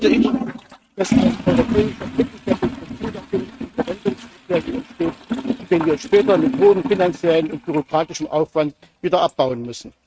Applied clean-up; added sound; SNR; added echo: neural mask model RNNoise.